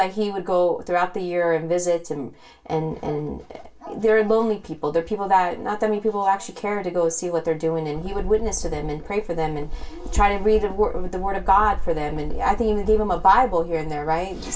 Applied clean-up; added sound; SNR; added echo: none; none; none; reverberation time 0.2 s.